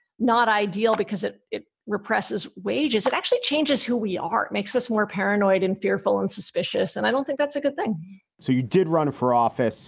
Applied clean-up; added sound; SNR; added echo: none; Clapping; 17 dB; none.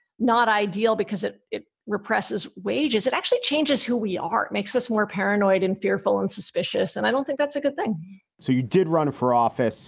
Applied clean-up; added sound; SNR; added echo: none; none; none; none.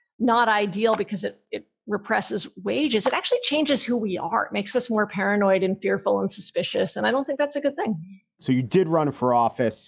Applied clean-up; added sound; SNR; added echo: classical method log-MMSE.